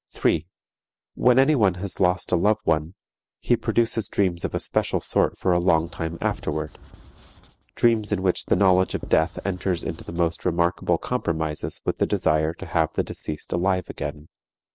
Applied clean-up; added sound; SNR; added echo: neural separator model SepFormer DNS4.